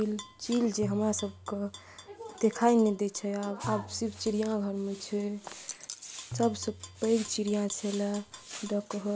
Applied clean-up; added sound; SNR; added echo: none; Tap / Glass + Tabla; 16 dB; none.